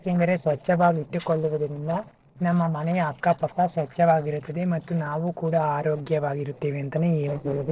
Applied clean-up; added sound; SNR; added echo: neural separator model SepFormer DNS4.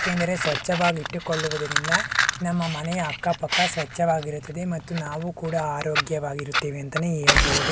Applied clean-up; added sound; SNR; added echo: none; Fire; 1 dB; none.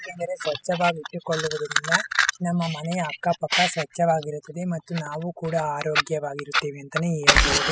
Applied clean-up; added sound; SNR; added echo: classical method spectral subtraction.